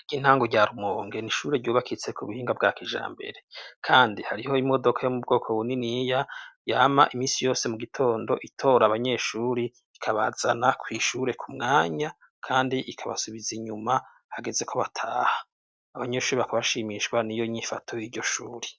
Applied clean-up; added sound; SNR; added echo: none; none; none; none.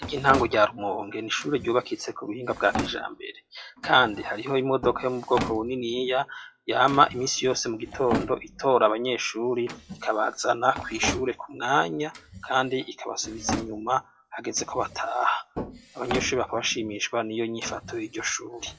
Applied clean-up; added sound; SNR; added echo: classical method WPE with log-MMSE.